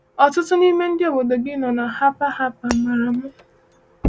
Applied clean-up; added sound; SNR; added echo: none; Shatter; 15 dB; none.